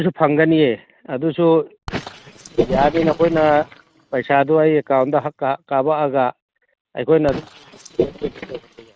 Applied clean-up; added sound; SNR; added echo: neural mask model RNNoise.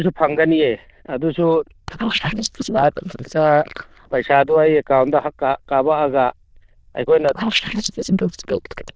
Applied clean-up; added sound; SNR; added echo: neural diffusion model UNIVERSE++.